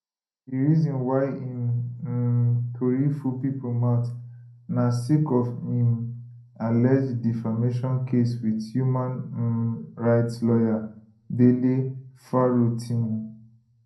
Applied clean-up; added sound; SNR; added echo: none; none; none; reverberation time 0.6 s.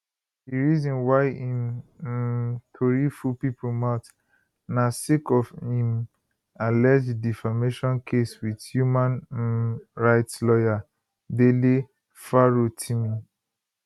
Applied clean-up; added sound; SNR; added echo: none; none; none; none.